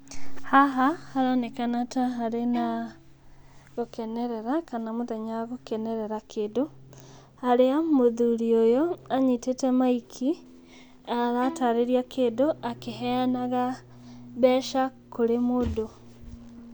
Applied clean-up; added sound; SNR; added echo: none; Bowed string instrument; 17 dB; none.